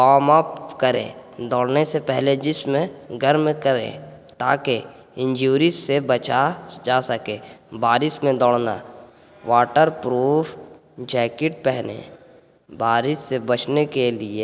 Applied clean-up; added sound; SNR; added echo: none; none; none; none.